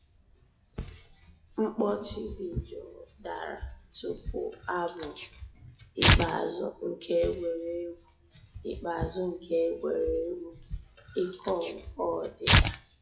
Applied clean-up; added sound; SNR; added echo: classical method WPE with log-MMSE.